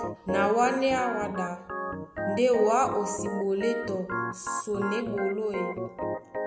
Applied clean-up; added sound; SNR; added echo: none; Organ; 5 dB; none.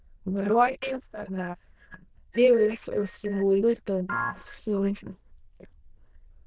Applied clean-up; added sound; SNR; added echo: neural diffusion model UNIVERSE++.